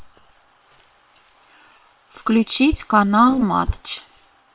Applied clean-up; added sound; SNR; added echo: neural separator model SepFormer WHAM!.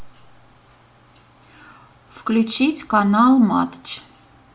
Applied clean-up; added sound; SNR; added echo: none; none; none; none.